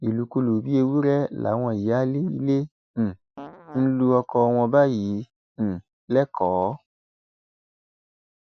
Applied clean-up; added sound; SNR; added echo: neural mask model Resemble Enhance denoiser.